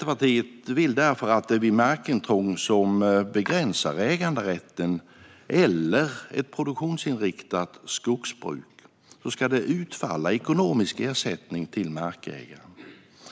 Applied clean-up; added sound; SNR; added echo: none; none; none; none.